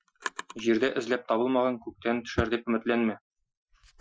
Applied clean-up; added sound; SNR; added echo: classical method Wiener filter.